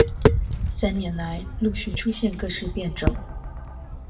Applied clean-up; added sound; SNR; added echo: none; Tap; -3 dB; reverberation time 0.5 s.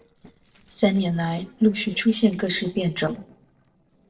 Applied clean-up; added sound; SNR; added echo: neural separator model SepFormer DNS4.